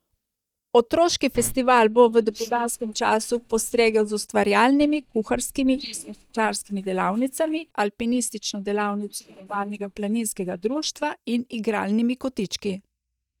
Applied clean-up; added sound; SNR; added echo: neural mask model DeepFilterNet 3.